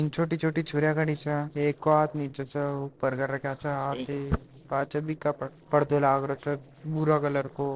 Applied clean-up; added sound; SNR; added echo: neural separator model SepFormer DNS4.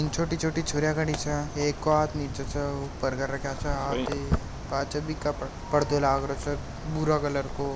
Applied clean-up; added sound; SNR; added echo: none; Walk, footsteps; 6 dB; none.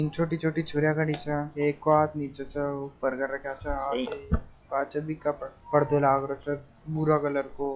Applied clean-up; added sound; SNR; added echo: classical method log-MMSE.